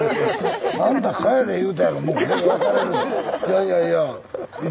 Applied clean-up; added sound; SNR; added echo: none; Bathtub (filling or washing); 11 dB; none.